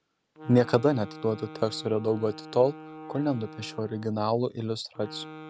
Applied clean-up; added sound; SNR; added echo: none; Wind instrument, woodwind instrument; 16 dB; none.